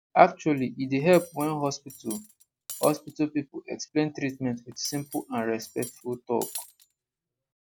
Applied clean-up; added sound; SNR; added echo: none; Cutlery, silverware; 18 dB; none.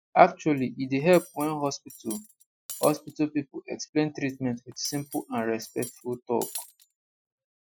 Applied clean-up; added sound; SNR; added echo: classical method spectral subtraction.